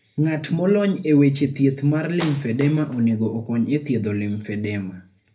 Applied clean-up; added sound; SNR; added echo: none; Wood; 18 dB; reverberation time 0.3 s.